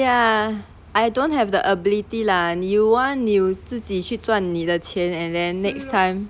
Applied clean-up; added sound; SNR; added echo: none; none; none; none.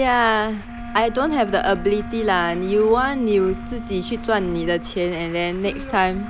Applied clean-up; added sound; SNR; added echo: none; Truck + Wind instrument, woodwind instrument; 12 dB; none.